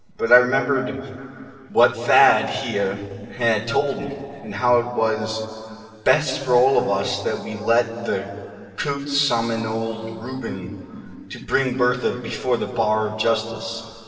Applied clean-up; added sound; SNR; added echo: neural separator model SepFormer DNS4.